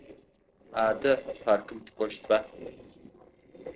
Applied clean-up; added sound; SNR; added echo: neural separator model SepFormer DNS4.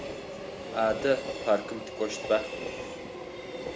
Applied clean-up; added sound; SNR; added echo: none; Train; 6 dB; none.